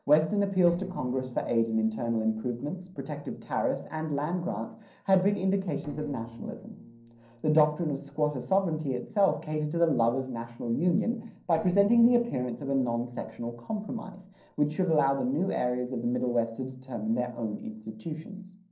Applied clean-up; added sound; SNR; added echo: neural separator model SepFormer DNS4.